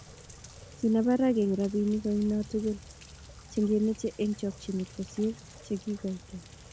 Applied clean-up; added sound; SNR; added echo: none; Rain; 18 dB; none.